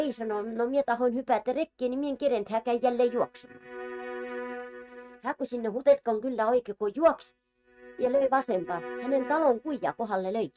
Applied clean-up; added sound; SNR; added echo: neural mask model RNNoise.